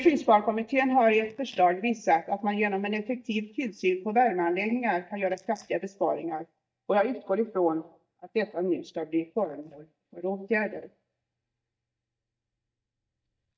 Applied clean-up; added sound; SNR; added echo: neural mask model DeepFilterNet 3.